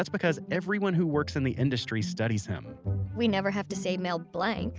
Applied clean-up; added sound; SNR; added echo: none; none; none; none.